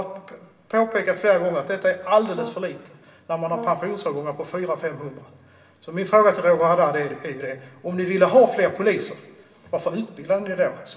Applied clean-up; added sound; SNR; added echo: none; Brass instrument; 16 dB; reverberation time 1.0 s.